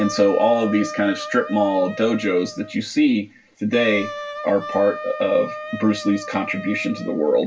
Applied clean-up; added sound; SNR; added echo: none; Wind instrument, woodwind instrument; 12 dB; reverberation time 0.2 s.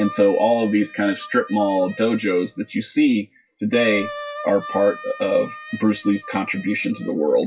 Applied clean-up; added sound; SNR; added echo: classical method WPE with log-MMSE.